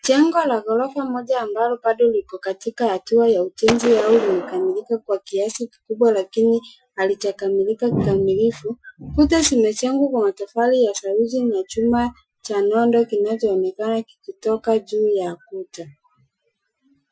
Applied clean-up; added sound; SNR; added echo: classical method Wiener filter.